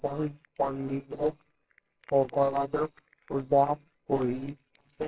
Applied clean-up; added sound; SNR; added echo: neural separator model SepFormer WHAMR!.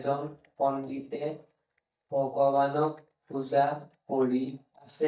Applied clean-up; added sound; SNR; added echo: neural mask model DeepFilterNet 3.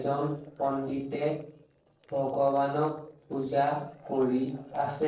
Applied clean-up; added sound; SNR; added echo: neural separator model SepFormer DNS4.